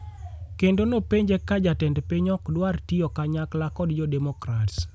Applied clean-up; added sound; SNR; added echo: none; none; none; none.